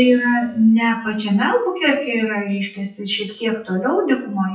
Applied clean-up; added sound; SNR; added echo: classical method WPE with log-MMSE.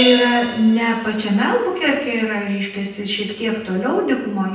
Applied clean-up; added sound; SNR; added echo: none; Crash cymbal; 13 dB; reverberation time 0.9 s.